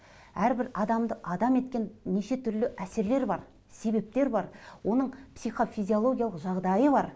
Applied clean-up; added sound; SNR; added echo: none; none; none; none.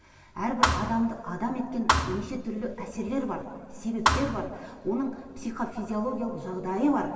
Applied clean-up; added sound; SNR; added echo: none; Thump, thud; -1 dB; reverberation time 2.0 s.